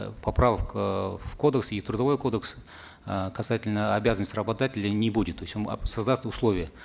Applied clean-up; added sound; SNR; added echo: none; none; none; none.